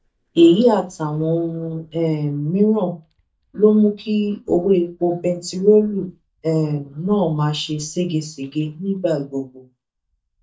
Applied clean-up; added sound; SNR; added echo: neural mask model DeepFilterNet 3.